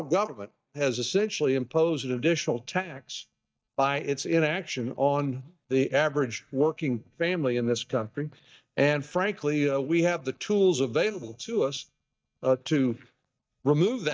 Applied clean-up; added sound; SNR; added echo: neural mask model DeepFilterNet 3.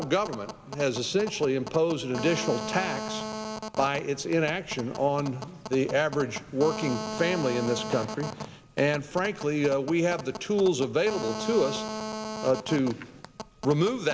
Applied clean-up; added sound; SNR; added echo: none; Telephone; 10 dB; none.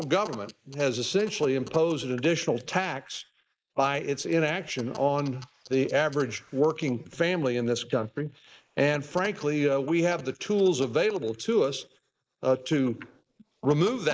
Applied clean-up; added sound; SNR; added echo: neural mask model Resemble Enhance denoiser.